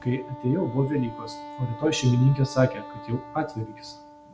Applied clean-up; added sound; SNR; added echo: none; Wind instrument, woodwind instrument; 15 dB; none.